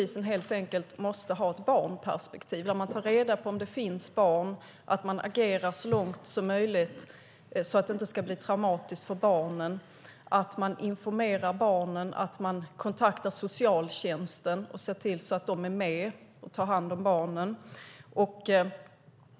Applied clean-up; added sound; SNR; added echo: none; none; none; none.